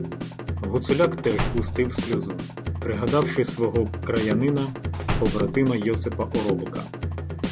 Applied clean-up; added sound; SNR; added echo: none; Drum kit + Slam; 2 dB; none.